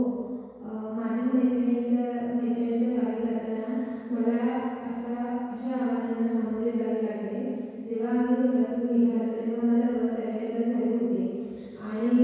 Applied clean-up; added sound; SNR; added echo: none; none; none; reverberation time 2.0 s.